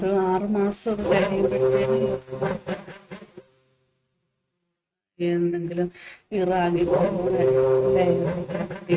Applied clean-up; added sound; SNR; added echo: neural mask model RNNoise.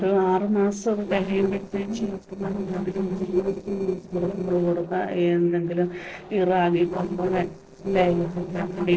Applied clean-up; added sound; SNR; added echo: neural separator model SepFormer DNS4.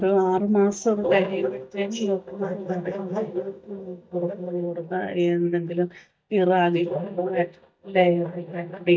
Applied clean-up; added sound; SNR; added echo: neural mask model DeepFilterNet 3.